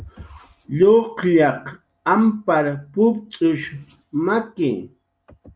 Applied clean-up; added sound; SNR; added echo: none; none; none; none.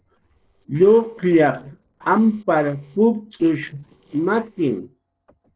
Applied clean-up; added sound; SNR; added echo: neural separator model SepFormer DNS4.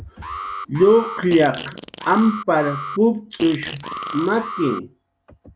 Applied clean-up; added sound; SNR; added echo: none; Fart + Alarm; 11 dB; none.